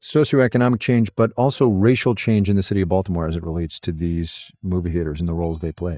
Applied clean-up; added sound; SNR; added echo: neural mask model DeepFilterNet 3.